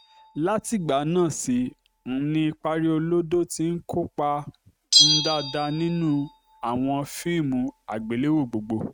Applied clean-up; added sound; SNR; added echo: neural mask model RNNoise.